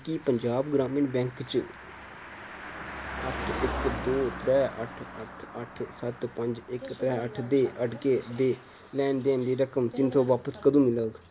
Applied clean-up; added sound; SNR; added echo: none; Car passing by; 12 dB; none.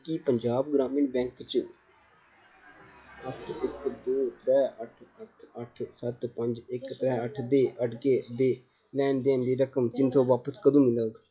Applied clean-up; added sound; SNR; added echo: classical method log-MMSE.